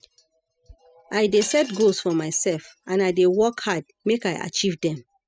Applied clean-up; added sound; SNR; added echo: classical method spectral subtraction.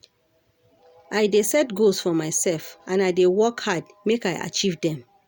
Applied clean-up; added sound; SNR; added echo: none; none; none; none.